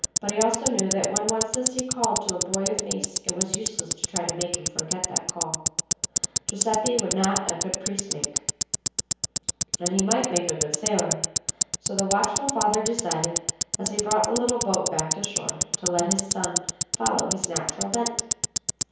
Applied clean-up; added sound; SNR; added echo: none; Tick-tock; -1 dB; reverberation time 1.0 s.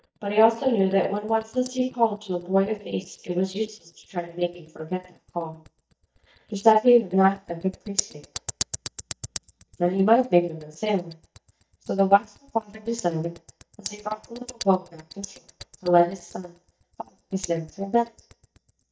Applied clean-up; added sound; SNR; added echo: neural mask model DeepFilterNet 3.